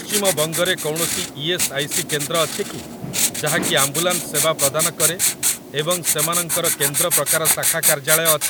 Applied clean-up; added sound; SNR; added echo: none; Writing; -1 dB; none.